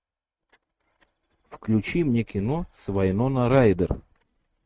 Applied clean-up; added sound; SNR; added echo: neural mask model RNNoise.